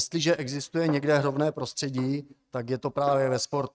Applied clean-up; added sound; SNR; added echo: neural mask model RNNoise.